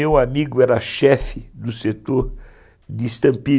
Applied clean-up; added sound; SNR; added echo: none; Bass drum; 15 dB; none.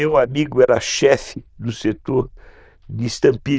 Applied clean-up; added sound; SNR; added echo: neural diffusion model UNIVERSE++.